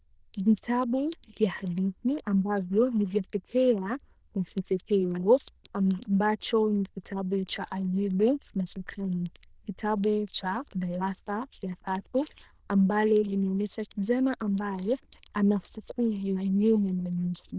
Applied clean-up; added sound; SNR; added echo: neural diffusion model UNIVERSE++.